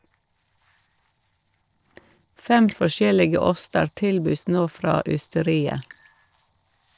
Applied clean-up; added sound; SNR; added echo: neural separator model SepFormer DNS4.